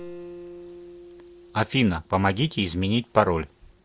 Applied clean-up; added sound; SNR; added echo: neural separator model SepFormer DNS4.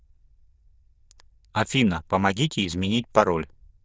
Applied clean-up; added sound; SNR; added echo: neural diffusion model UNIVERSE++.